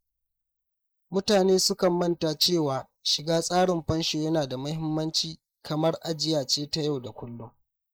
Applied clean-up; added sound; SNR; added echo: neural mask model Resemble Enhance denoiser.